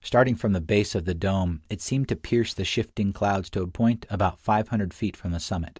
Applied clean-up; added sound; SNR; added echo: none; none; none; none.